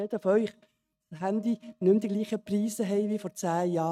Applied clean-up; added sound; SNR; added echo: neural mask model RNNoise.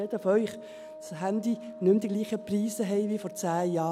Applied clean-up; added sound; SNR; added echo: none; Wind instrument, woodwind instrument; 16 dB; none.